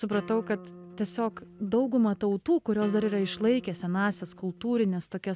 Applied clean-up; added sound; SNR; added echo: none; Acoustic guitar; 18 dB; none.